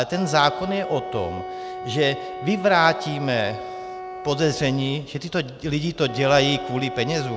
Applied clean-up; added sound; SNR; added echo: none; Wind instrument, woodwind instrument; 10 dB; none.